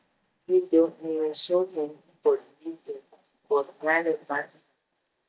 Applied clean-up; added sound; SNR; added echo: neural mask model DeepFilterNet 3.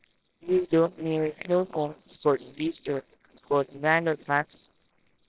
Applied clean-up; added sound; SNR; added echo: neural separator model SepFormer WHAMR!.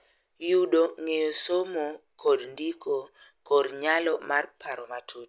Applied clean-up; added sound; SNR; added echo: none; none; none; none.